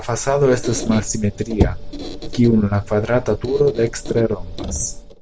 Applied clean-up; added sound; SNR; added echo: none; Squeak; 7 dB; none.